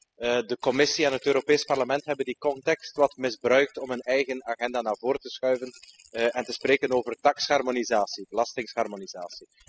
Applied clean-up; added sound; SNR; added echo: classical method spectral subtraction.